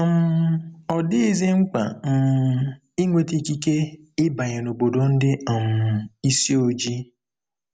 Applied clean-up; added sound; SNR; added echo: none; none; none; none.